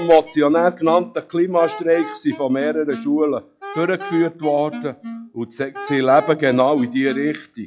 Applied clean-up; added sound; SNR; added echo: classical method log-MMSE.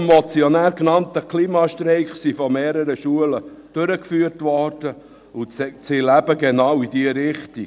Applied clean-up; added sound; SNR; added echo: none; none; none; none.